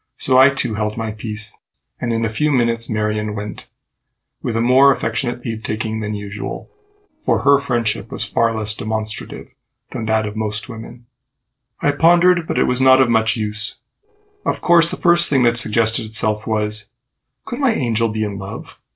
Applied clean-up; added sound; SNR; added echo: neural separator model SepFormer DNS4.